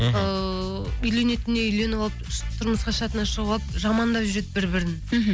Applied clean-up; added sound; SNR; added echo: none; none; none; none.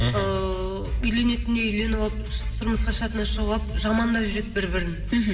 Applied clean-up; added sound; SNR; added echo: none; none; none; reverberation time 1.6 s.